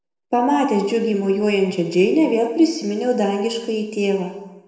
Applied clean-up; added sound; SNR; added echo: none; none; none; reverberation time 1.0 s.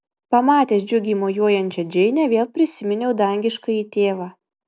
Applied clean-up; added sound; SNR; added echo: none; none; none; none.